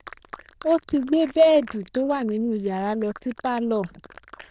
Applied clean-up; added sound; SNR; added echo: neural diffusion model UNIVERSE++.